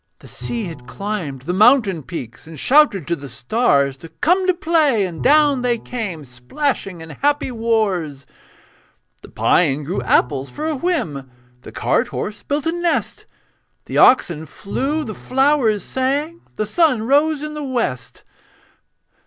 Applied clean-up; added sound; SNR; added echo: none; Thump, thud + Bowed string instrument; 20 dB; none.